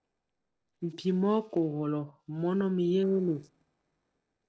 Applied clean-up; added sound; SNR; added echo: neural separator model SepFormer DNS4.